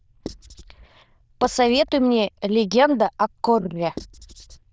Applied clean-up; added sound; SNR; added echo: neural diffusion model UNIVERSE++.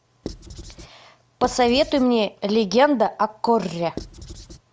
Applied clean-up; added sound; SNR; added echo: none; Writing; 15 dB; none.